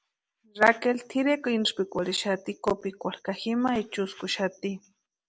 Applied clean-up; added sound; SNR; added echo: none; none; none; none.